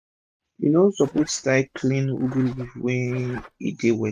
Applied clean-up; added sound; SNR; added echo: neural mask model RNNoise.